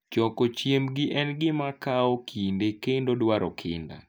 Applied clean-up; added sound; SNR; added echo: none; none; none; none.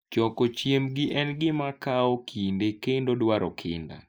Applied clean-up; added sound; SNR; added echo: neural mask model Resemble Enhance denoiser.